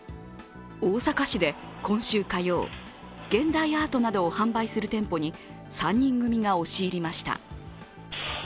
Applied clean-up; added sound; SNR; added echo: none; none; none; none.